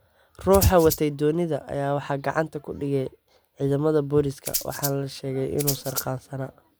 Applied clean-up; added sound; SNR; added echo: none; Rattle (instrument); 7 dB; none.